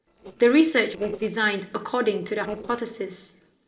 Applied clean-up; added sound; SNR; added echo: neural separator model SepFormer DNS4.